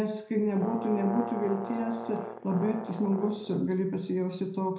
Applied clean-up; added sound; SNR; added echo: none; Brass instrument; 9 dB; reverberation time 0.5 s.